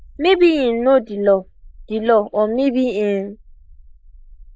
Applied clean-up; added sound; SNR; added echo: neural mask model Resemble Enhance denoiser.